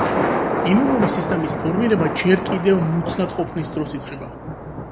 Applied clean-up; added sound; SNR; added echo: none; Thunder; 2 dB; none.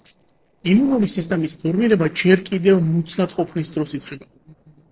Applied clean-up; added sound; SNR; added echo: neural separator model SepFormer DNS4.